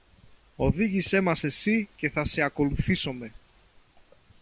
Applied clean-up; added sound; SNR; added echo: none; none; none; none.